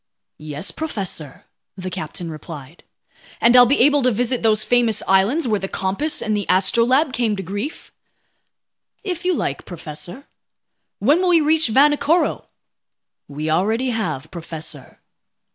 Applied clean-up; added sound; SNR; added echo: none; none; none; none.